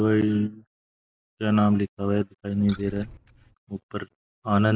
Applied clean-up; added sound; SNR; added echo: neural mask model Resemble Enhance denoiser.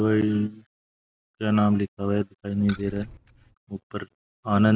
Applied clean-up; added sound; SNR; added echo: none; Keys jangling; 18 dB; none.